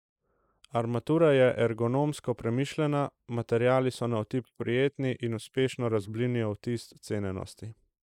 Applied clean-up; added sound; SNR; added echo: neural mask model Resemble Enhance denoiser.